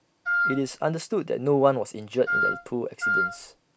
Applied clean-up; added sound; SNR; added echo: none; Wind instrument, woodwind instrument; 0 dB; none.